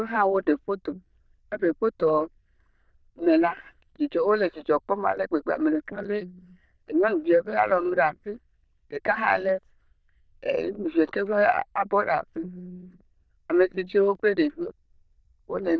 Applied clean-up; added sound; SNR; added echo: neural diffusion model UNIVERSE++.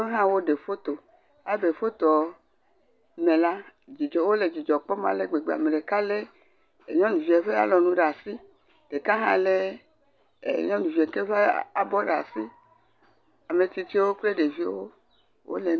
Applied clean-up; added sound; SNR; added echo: none; none; none; none.